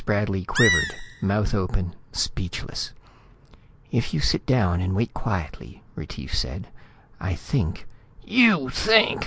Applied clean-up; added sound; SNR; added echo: none; Animal; 3 dB; none.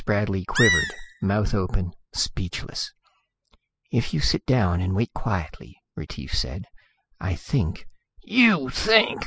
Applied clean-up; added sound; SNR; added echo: classical method spectral subtraction.